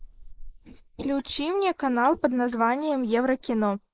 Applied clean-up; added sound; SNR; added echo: neural mask model Resemble Enhance denoiser.